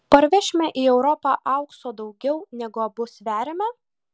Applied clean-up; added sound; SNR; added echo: none; none; none; none.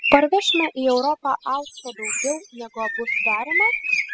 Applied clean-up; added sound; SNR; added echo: classical method spectral subtraction.